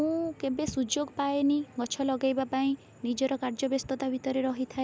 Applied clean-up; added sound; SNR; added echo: none; none; none; none.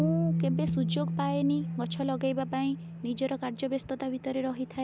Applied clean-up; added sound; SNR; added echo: none; Bass guitar; 2 dB; none.